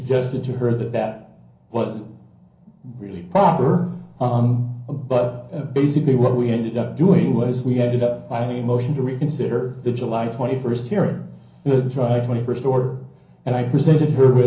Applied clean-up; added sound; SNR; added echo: none; none; none; reverberation time 0.6 s.